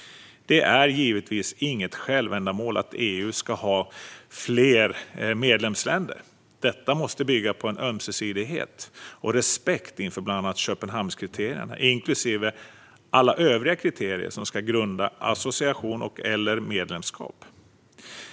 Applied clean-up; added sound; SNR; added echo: none; none; none; none.